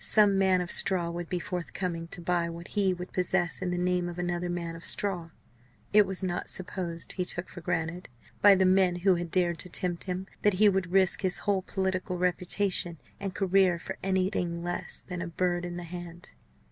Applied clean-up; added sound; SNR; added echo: none; none; none; none.